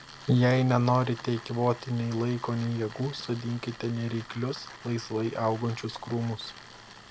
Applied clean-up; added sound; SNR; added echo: none; Tools; 18 dB; none.